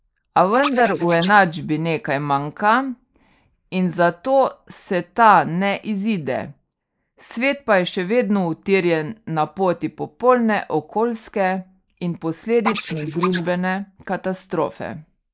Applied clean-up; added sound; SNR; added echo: neural mask model Resemble Enhance denoiser.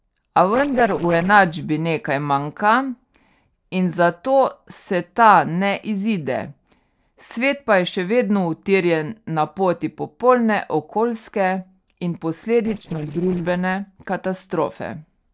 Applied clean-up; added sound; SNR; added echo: neural separator model SepFormer DNS4.